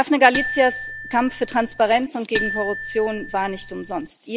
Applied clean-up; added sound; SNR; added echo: none; Marimba, xylophone; 9 dB; none.